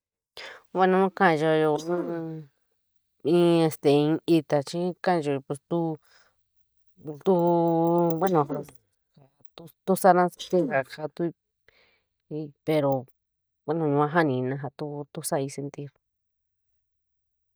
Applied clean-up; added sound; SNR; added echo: neural mask model DeepFilterNet 3.